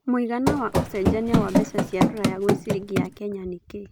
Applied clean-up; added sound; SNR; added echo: none; Run; -4 dB; none.